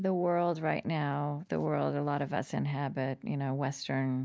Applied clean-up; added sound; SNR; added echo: none; none; none; none.